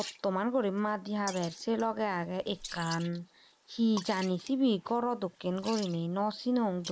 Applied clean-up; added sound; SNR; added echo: neural mask model Resemble Enhance denoiser.